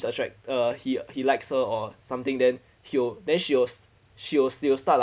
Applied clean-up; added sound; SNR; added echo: none; none; none; none.